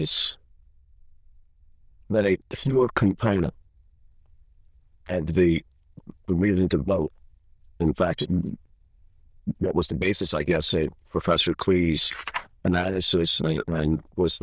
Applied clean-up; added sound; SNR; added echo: neural diffusion model UNIVERSE++.